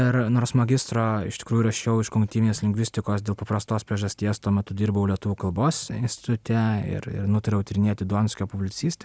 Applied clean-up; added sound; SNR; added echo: none; none; none; none.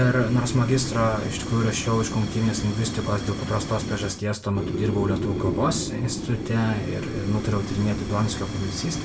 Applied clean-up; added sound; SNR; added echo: none; Fire; 5 dB; reverberation time 0.2 s.